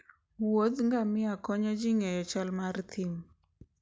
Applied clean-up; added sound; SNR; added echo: none; none; none; none.